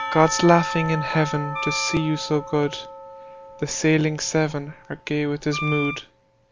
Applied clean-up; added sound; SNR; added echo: none; Wind instrument, woodwind instrument + Church bell / Percussion; 9 dB; none.